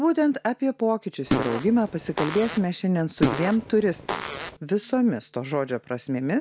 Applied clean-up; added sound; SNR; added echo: none; Fart; 5 dB; none.